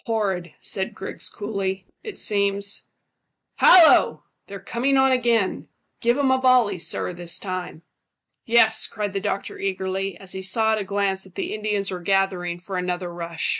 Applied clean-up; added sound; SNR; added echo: neural mask model DeepFilterNet 3.